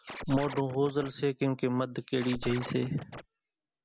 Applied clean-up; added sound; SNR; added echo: none; Scratching (performance technique); 10 dB; none.